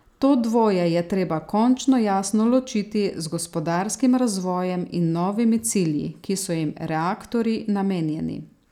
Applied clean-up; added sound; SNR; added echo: none; none; none; none.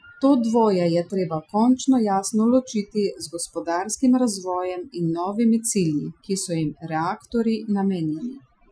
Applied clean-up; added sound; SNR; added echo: classical method Wiener filter.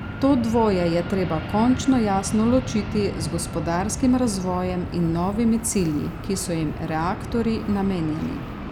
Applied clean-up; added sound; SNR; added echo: none; Fixed-wing aircraft, airplane; 8 dB; none.